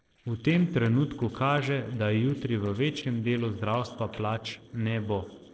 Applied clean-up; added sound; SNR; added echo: neural separator model SepFormer DNS4.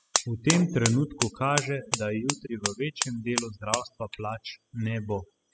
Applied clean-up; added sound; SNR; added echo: classical method spectral subtraction.